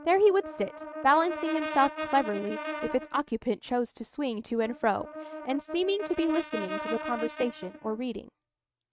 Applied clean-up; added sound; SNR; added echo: neural mask model RNNoise.